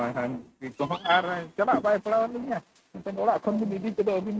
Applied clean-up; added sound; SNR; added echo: neural mask model RNNoise.